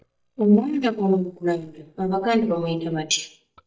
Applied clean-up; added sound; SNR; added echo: neural mask model DeepFilterNet 3.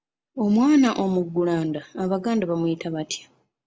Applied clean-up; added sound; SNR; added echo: none; none; none; none.